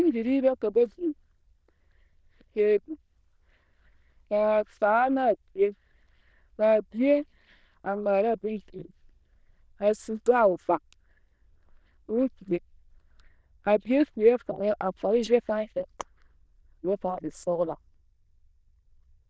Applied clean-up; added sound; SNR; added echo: neural diffusion model UNIVERSE++.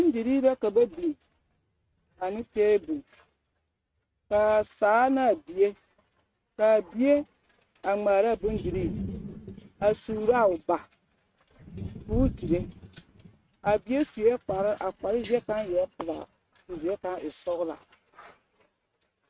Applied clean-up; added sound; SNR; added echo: neural mask model RNNoise.